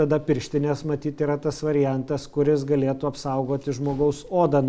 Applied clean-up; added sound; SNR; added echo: none; none; none; none.